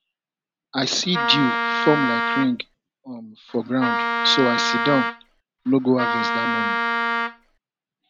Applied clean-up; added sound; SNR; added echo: none; Wind instrument, woodwind instrument; 0 dB; none.